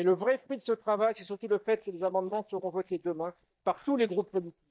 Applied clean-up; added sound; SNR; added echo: neural mask model DeepFilterNet 3.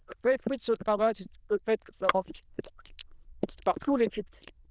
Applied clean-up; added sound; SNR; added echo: neural diffusion model UNIVERSE++.